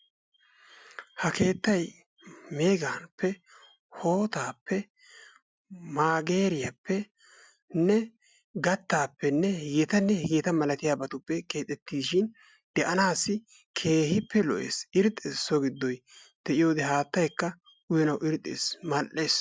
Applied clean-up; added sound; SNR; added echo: none; none; none; none.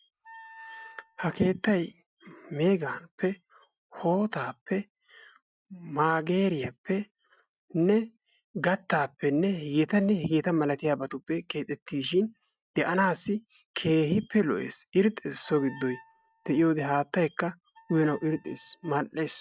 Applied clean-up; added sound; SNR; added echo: neural mask model RNNoise.